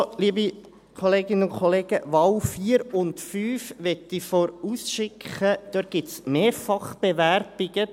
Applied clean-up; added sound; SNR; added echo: none; none; none; none.